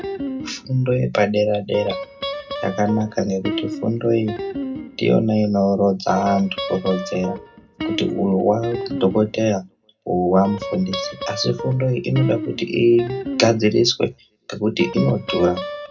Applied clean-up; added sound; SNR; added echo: none; Guitar; 10 dB; reverberation time 0.2 s.